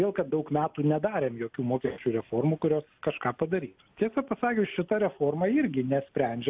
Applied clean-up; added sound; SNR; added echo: none; none; none; none.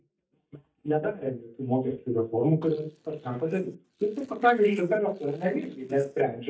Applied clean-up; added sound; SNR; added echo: neural mask model DeepFilterNet 3.